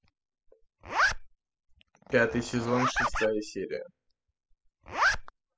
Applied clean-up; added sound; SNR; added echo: classical method spectral subtraction.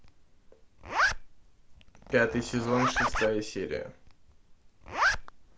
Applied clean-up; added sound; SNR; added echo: none; Zipper (clothing); 0 dB; none.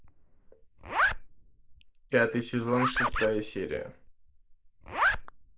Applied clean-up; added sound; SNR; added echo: neural mask model Resemble Enhance denoiser.